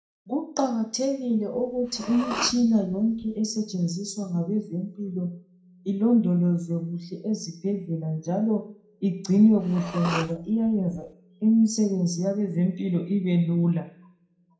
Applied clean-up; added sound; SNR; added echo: none; Respiratory sounds; 11 dB; reverberation time 0.5 s.